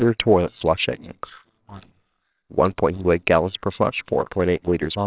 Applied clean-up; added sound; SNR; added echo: neural separator model SepFormer WHAMR!.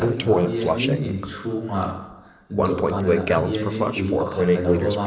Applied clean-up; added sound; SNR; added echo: neural separator model SepFormer DNS4.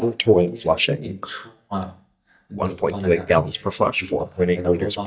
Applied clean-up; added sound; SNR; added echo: neural mask model DeepFilterNet 3.